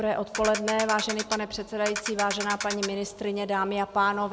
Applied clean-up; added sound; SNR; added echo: none; Ratchet, pawl; 7 dB; none.